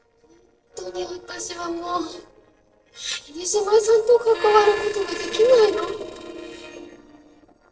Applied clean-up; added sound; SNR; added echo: neural separator model SepFormer DNS4.